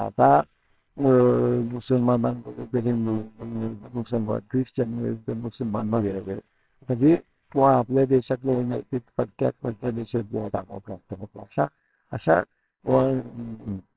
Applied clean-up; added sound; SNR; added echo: neural separator model SepFormer WHAMR!.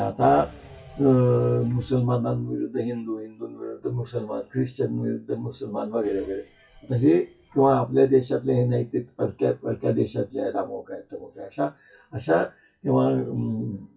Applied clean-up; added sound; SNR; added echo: classical method WPE with log-MMSE.